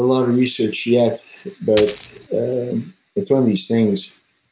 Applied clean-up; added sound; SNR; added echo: none; Coin (dropping); 12 dB; none.